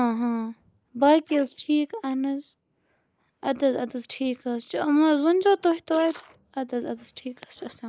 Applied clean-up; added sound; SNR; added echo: neural mask model Resemble Enhance denoiser.